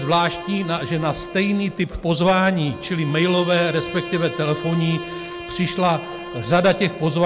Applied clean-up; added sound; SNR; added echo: none; Bowed string instrument; 12 dB; none.